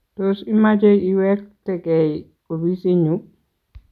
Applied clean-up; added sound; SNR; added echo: none; none; none; none.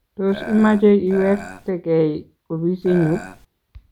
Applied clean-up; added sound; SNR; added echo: none; Burping, eructation; 14 dB; none.